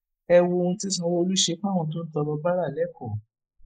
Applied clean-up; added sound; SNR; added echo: neural mask model Resemble Enhance denoiser.